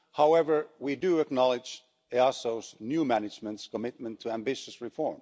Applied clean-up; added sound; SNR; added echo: none; none; none; none.